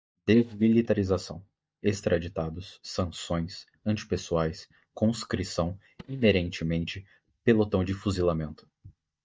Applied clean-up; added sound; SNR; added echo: neural mask model DeepFilterNet 3.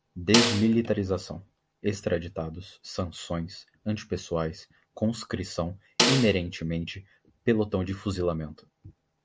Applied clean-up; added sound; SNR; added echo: none; Snare drum; -1 dB; none.